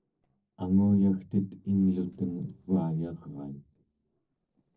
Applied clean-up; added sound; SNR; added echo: neural separator model SepFormer DNS4.